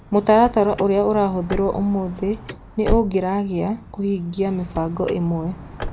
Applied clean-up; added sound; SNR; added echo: none; Car; 10 dB; none.